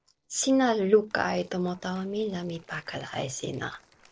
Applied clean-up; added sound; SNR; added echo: neural separator model SepFormer DNS4.